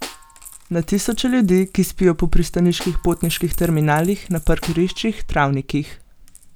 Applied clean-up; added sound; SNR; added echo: none; Coin (dropping) + Snare drum; 20 dB; none.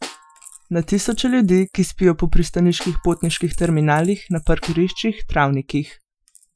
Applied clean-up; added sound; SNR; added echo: classical method Wiener filter.